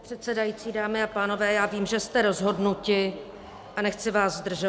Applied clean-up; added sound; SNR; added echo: none; none; none; none.